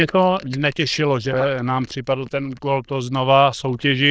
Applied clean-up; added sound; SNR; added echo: neural diffusion model UNIVERSE++.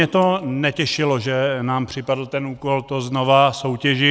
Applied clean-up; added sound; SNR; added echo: none; none; none; none.